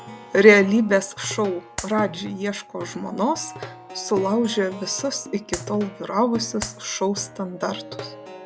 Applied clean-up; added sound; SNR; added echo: none; Plucked string instrument + Clapping; 14 dB; none.